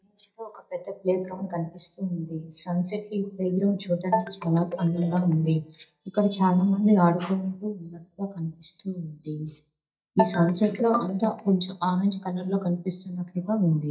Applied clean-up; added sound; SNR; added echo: neural mask model DeepFilterNet 3.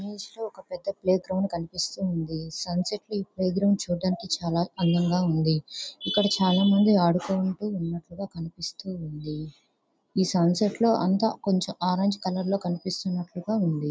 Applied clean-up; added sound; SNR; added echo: none; none; none; none.